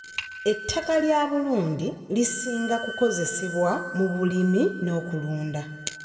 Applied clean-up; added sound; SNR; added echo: none; Wind instrument, woodwind instrument; 13 dB; reverberation time 1.2 s.